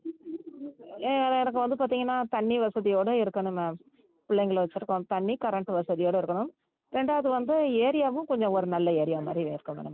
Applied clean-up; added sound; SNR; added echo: none; none; none; none.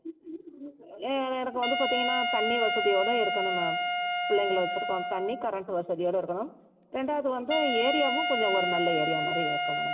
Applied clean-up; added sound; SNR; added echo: none; Wind instrument, woodwind instrument; 1 dB; reverberation time 2.3 s.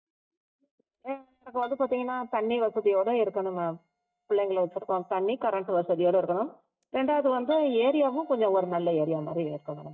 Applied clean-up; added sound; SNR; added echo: neural mask model DeepFilterNet 3.